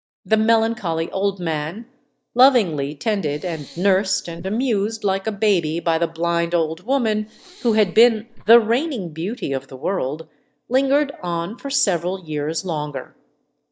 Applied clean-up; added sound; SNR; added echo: neural mask model DeepFilterNet 3.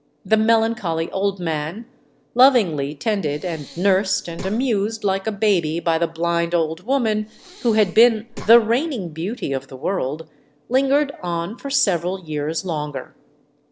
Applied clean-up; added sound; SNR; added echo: none; Breathing; 17 dB; none.